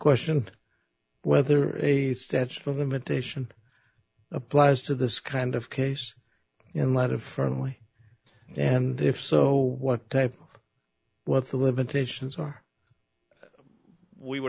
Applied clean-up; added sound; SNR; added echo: none; none; none; none.